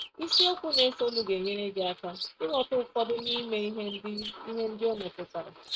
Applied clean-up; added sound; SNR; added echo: neural mask model RNNoise.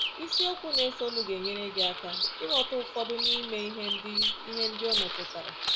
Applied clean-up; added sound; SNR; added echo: none; Bird vocalization, bird call, bird song; -4 dB; none.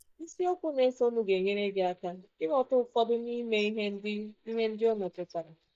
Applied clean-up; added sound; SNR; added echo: neural mask model DeepFilterNet 3.